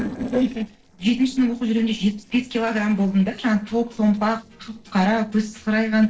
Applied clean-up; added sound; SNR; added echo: neural separator model SepFormer DNS4.